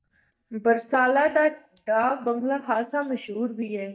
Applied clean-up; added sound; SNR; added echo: neural mask model DeepFilterNet 3.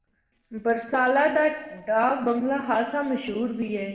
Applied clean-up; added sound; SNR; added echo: neural separator model SepFormer DNS4.